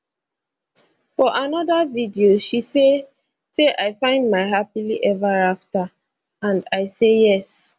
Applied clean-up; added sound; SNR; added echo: none; none; none; none.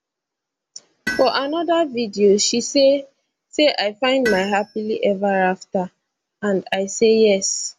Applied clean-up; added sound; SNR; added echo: none; Tools; 17 dB; none.